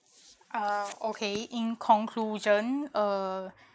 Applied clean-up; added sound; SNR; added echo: none; none; none; none.